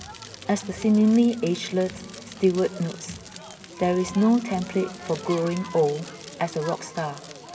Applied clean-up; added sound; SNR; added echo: none; Crackle; 16 dB; reverberation time 2.2 s.